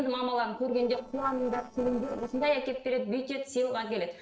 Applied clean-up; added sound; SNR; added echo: neural separator model SepFormer DNS4.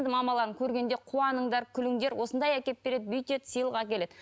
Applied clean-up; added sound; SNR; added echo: none; none; none; none.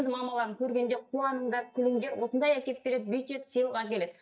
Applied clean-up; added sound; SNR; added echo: neural mask model DeepFilterNet 3.